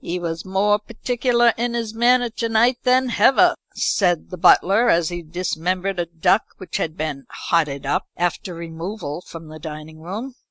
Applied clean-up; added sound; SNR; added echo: none; none; none; none.